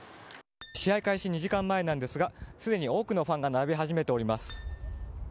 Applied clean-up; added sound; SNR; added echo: none; Acoustic guitar; 19 dB; none.